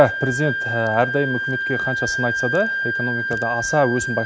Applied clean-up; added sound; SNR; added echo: none; Wind instrument, woodwind instrument; 2 dB; none.